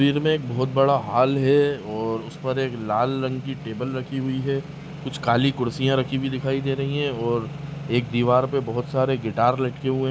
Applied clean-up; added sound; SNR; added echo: none; none; none; none.